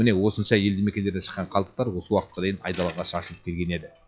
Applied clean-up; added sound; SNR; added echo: classical method log-MMSE.